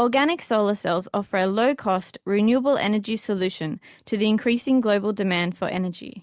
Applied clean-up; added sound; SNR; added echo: none; none; none; none.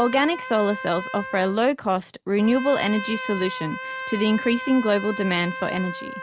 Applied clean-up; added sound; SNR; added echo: none; Trumpet; 10 dB; none.